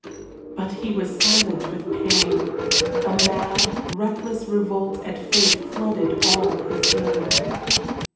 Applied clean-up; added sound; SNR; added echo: none; Tools; -4 dB; reverberation time 0.8 s.